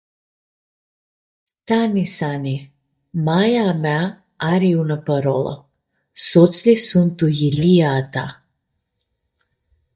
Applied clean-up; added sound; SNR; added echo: neural mask model DeepFilterNet 3.